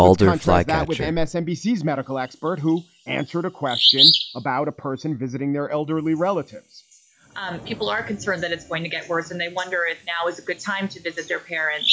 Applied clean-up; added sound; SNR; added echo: classical method log-MMSE.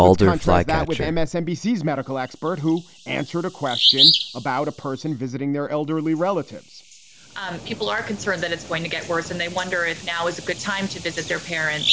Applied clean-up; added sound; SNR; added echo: none; Bird vocalization, bird call, bird song; -1 dB; none.